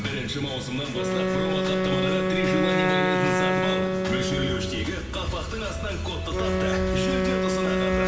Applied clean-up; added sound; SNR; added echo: none; Wind instrument, woodwind instrument; -3 dB; reverberation time 2.5 s.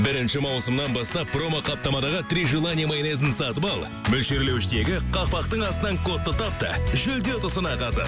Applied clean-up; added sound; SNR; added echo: none; none; none; none.